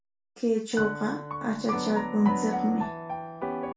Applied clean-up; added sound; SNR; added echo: none; Piano; 3 dB; reverberation time 0.3 s.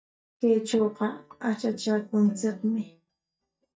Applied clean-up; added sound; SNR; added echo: neural mask model DeepFilterNet 3.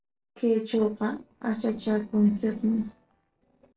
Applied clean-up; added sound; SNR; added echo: neural separator model SepFormer DNS4.